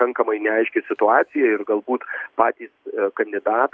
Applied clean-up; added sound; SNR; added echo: none; none; none; none.